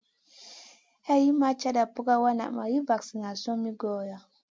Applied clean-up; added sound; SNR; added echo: none; none; none; none.